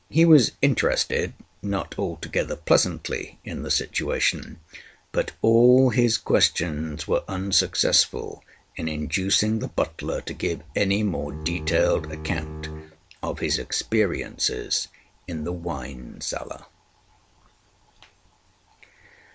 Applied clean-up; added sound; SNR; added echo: none; Bowed string instrument; 9 dB; none.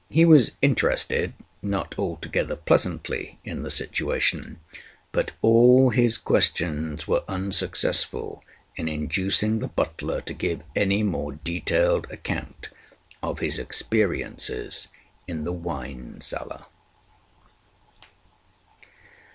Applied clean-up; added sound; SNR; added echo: none; none; none; none.